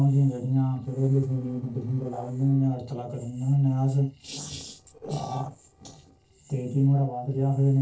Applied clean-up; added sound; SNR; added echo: neural separator model SepFormer DNS4.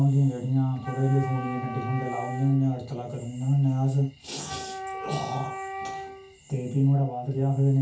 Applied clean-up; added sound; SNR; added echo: none; Wind instrument, woodwind instrument; 12 dB; reverberation time 0.2 s.